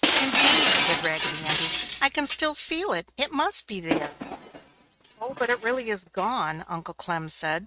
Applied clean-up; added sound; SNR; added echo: neural mask model RNNoise.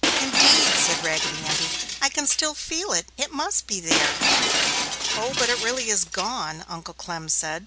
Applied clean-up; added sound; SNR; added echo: none; Shatter; 0 dB; none.